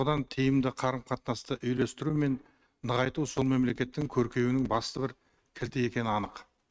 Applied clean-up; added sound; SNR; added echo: neural mask model RNNoise.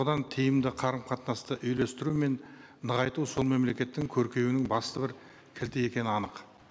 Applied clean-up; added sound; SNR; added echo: none; none; none; none.